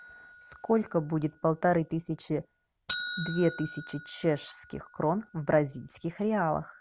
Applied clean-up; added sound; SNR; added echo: none; Bell; 11 dB; none.